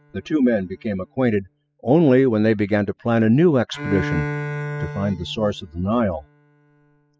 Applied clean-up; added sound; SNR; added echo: classical method spectral subtraction.